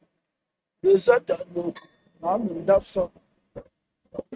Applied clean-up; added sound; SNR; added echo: neural mask model RNNoise.